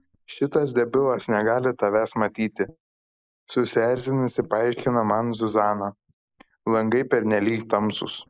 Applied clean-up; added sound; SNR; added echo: neural mask model Resemble Enhance denoiser.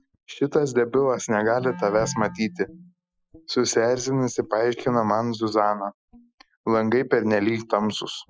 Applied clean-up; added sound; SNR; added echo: classical method Wiener filter.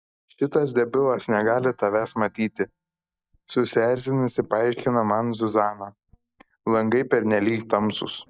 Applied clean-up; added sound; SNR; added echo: neural mask model DeepFilterNet 3.